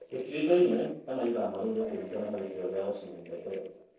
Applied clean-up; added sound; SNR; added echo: neural separator model SepFormer DNS4.